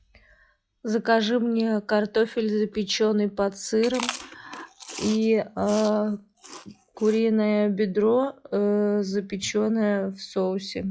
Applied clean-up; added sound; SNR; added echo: classical method log-MMSE.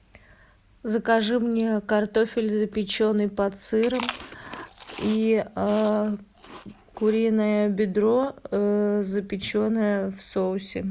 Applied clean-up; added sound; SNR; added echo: none; Chewing, mastication; 14 dB; none.